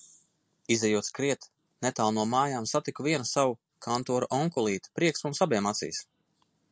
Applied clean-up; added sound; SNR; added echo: none; none; none; none.